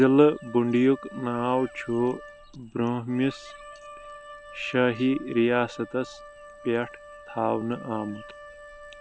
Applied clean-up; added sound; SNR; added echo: none; Wind instrument, woodwind instrument; 19 dB; none.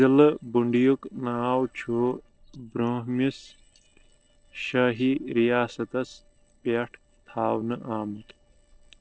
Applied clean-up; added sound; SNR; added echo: neural separator model SepFormer DNS4.